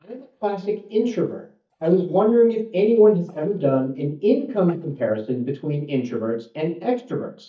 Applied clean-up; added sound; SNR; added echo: neural mask model DeepFilterNet 3.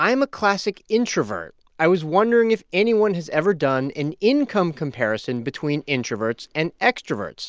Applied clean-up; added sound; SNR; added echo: none; none; none; none.